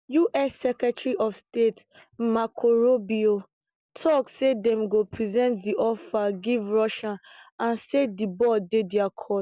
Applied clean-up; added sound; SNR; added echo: none; none; none; none.